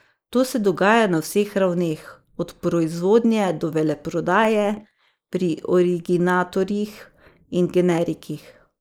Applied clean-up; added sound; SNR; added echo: neural mask model Resemble Enhance denoiser.